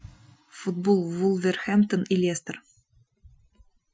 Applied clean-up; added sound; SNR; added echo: classical method Wiener filter.